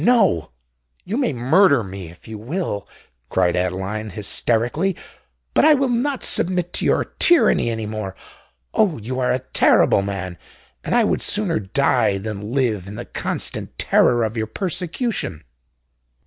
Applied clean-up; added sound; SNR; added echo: none; none; none; none.